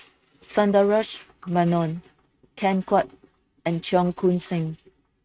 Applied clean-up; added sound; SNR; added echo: neural mask model RNNoise.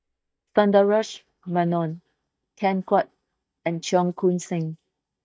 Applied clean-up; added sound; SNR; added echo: neural mask model DeepFilterNet 3.